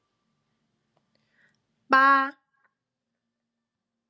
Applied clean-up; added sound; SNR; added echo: none; none; none; none.